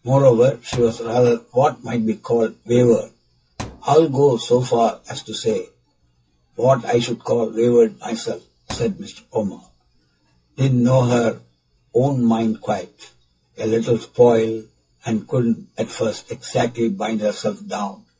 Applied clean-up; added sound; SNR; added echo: classical method WPE with log-MMSE.